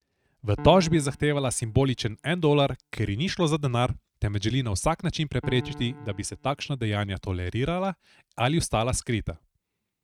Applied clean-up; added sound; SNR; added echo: neural mask model RNNoise.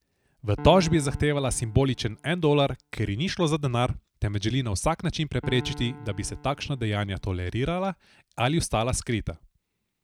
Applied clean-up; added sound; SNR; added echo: none; Piano; 19 dB; none.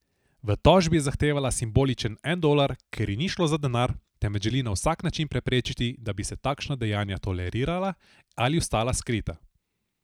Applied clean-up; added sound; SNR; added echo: none; none; none; none.